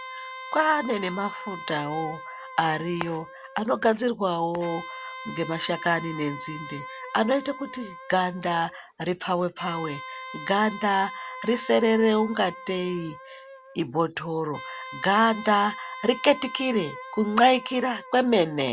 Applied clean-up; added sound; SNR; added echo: none; Wind instrument, woodwind instrument; 14 dB; none.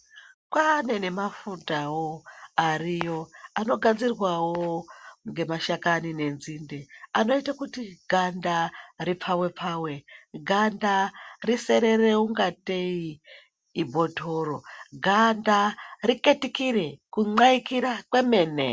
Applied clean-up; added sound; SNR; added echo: none; none; none; none.